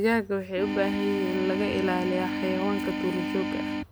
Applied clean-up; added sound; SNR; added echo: none; Organ; 2 dB; none.